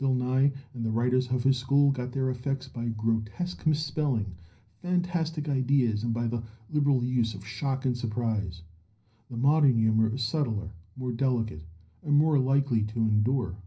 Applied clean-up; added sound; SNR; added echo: none; none; none; reverberation time 0.5 s.